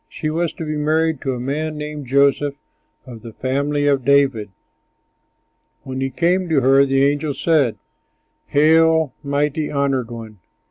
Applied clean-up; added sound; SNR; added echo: none; none; none; none.